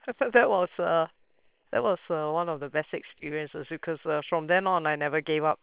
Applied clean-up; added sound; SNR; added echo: neural separator model SepFormer WHAM!.